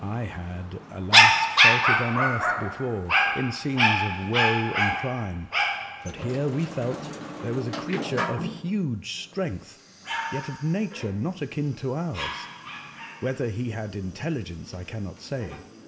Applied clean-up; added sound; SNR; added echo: none; Dog; -3 dB; reverberation time 1.6 s.